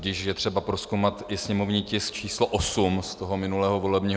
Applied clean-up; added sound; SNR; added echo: none; none; none; none.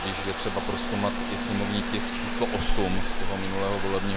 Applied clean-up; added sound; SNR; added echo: none; Trickle, dribble / Bathtub (filling or washing) / Water tap, faucet; -3 dB; none.